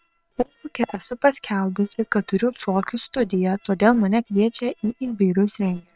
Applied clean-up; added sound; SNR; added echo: neural separator model SepFormer WHAM!.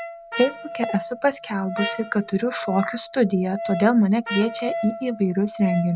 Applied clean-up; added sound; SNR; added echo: none; Wind instrument, woodwind instrument + Trumpet; 9 dB; none.